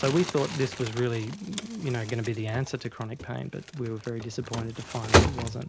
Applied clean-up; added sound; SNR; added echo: none; Crumpling, crinkling; 1 dB; none.